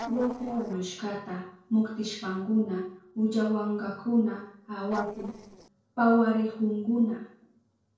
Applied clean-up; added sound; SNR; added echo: neural separator model SepFormer DNS4.